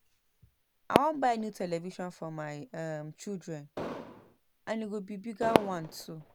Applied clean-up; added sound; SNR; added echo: none; Explosion + Fireworks; 1 dB; none.